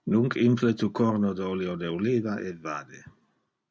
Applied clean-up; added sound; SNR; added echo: none; none; none; none.